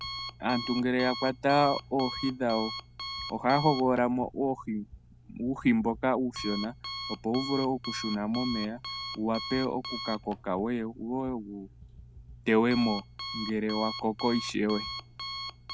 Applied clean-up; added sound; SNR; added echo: none; Alarm; 10 dB; none.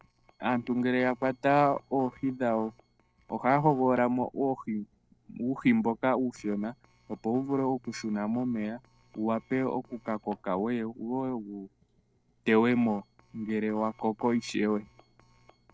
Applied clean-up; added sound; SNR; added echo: neural separator model SepFormer DNS4.